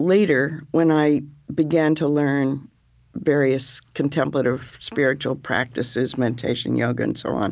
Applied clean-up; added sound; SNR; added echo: none; none; none; none.